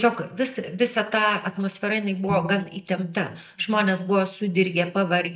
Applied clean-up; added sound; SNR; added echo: neural mask model DeepFilterNet 3.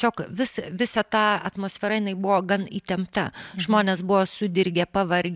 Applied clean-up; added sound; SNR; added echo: none; none; none; none.